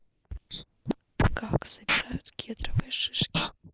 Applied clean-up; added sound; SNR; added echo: neural mask model Resemble Enhance denoiser.